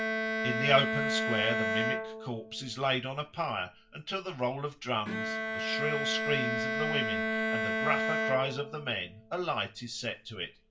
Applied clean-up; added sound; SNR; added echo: none; Bowed string instrument; 0 dB; reverberation time 0.2 s.